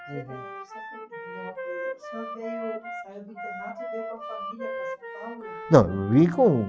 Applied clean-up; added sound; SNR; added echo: classical method log-MMSE.